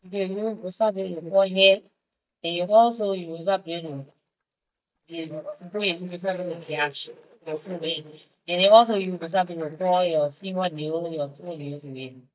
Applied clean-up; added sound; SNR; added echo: neural mask model DeepFilterNet 3.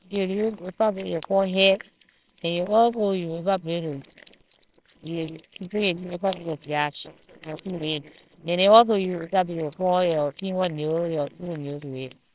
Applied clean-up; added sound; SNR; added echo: neural separator model SepFormer WHAMR!.